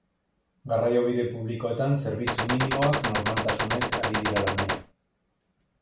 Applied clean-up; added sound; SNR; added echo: none; Gunshot, gunfire; -1 dB; none.